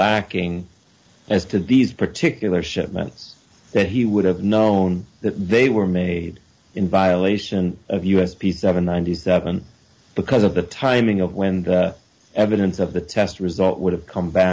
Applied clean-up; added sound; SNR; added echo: none; none; none; none.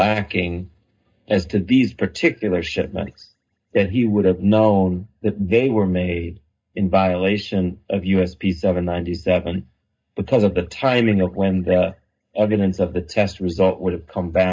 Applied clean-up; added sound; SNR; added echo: neural mask model DeepFilterNet 3.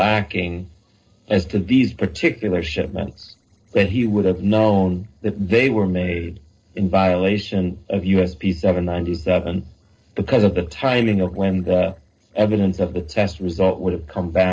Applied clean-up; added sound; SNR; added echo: neural separator model SepFormer DNS4.